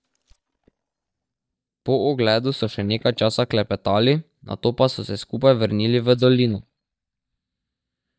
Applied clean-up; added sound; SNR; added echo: neural mask model DeepFilterNet 3.